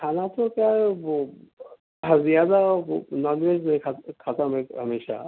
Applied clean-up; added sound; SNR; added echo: none; none; none; none.